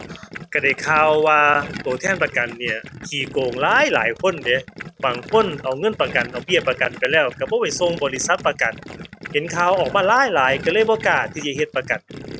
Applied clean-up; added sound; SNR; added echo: none; Gurgling; 14 dB; none.